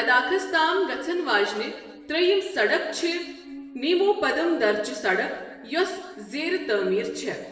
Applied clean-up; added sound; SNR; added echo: none; Musical instrument; 18 dB; reverberation time 0.9 s.